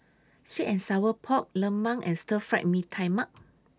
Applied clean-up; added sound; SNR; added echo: none; none; none; none.